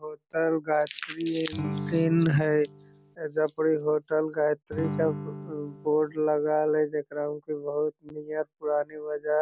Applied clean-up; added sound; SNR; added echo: none; Acoustic guitar / Strum; 8 dB; none.